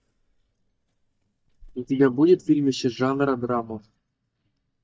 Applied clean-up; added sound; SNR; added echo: neural mask model DeepFilterNet 3.